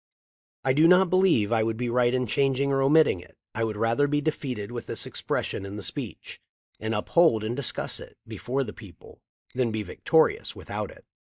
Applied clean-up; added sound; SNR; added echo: neural mask model DeepFilterNet 3.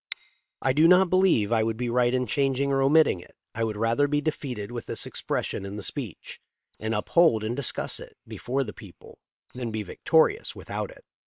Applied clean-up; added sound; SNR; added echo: neural separator model SepFormer WHAM!.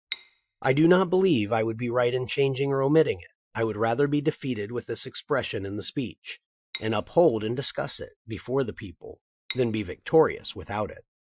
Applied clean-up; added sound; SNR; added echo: classical method Wiener filter.